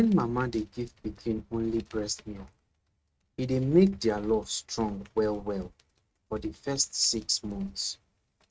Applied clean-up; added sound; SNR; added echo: neural mask model RNNoise.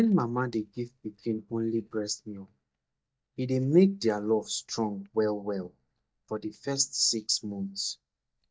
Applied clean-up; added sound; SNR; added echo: neural mask model DeepFilterNet 3.